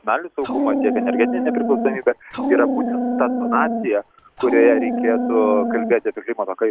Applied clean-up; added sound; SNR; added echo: none; Dog; 1 dB; none.